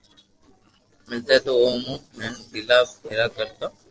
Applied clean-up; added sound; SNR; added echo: neural separator model SepFormer DNS4.